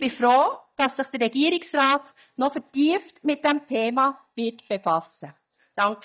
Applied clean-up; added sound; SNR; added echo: neural mask model DeepFilterNet 3.